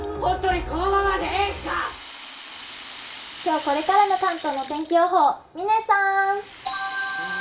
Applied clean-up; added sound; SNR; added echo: none; Rattle (instrument); 14 dB; reverberation time 0.3 s.